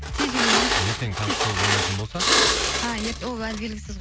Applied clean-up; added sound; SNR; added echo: none; Glass; -5 dB; none.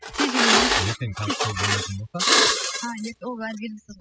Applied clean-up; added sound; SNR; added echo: classical method spectral subtraction.